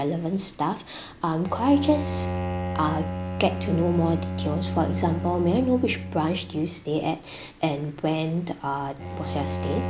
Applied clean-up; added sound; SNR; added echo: none; Bowed string instrument; 6 dB; none.